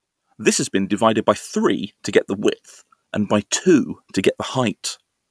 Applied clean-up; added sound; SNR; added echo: none; none; none; none.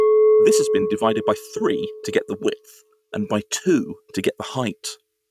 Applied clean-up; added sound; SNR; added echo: neural mask model RNNoise.